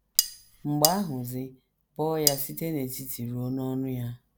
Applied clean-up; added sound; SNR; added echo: none; Cutlery, silverware; -2 dB; none.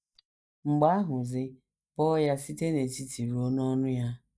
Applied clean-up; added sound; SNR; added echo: neural mask model DeepFilterNet 3.